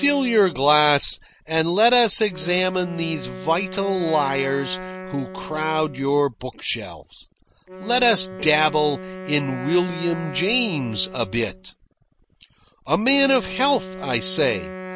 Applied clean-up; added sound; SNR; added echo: none; Wind instrument, woodwind instrument; 13 dB; none.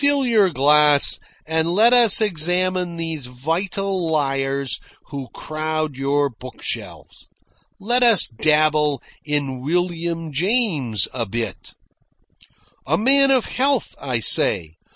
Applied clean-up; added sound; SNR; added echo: none; none; none; none.